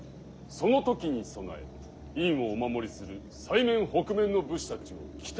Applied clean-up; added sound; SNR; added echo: none; none; none; none.